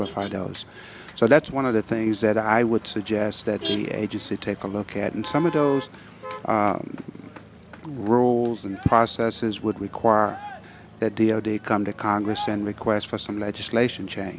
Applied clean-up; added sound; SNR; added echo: none; Motor vehicle (road); 16 dB; none.